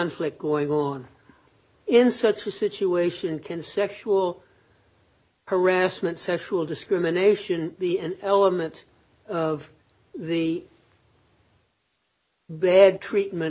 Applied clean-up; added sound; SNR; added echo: none; none; none; none.